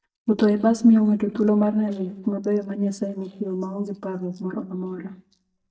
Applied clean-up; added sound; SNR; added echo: neural mask model DeepFilterNet 3.